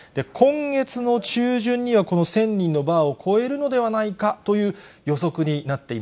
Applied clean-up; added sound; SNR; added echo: none; none; none; none.